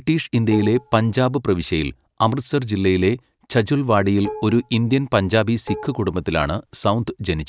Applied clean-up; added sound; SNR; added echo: none; Dishes, pots, and pans; 16 dB; none.